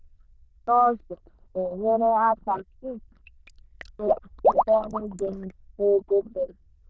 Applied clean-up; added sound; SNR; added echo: neural diffusion model UNIVERSE++.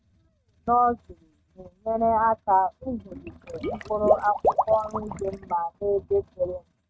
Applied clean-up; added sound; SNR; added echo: neural mask model RNNoise.